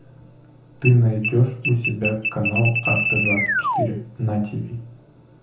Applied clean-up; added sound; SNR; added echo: none; Alarm; 2 dB; reverberation time 0.6 s.